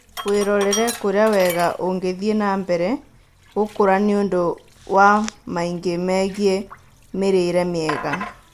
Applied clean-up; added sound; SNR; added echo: none; Sink (filling or washing); 15 dB; none.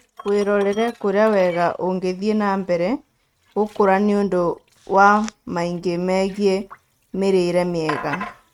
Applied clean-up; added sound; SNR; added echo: neural mask model RNNoise.